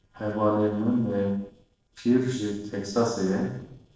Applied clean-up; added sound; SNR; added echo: neural separator model SepFormer DNS4.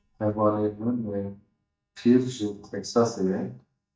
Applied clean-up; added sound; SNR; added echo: neural mask model DeepFilterNet 3.